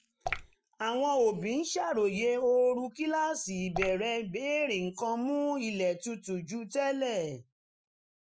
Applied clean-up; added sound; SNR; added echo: classical method Wiener filter.